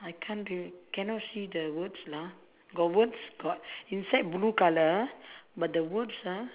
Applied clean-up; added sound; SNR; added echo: none; none; none; none.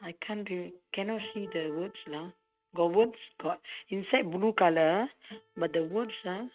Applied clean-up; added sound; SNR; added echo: neural mask model RNNoise.